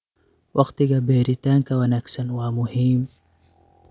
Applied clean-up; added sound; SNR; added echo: none; none; none; none.